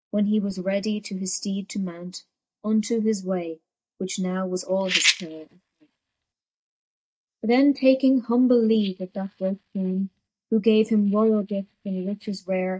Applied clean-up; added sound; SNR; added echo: neural mask model DeepFilterNet 3.